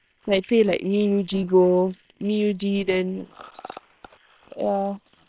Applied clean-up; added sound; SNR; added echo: neural separator model SepFormer WHAM!.